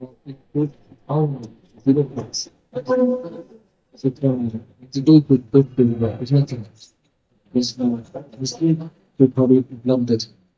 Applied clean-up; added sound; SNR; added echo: neural mask model DeepFilterNet 3.